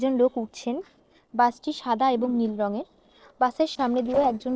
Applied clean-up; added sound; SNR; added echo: neural separator model SepFormer DNS4.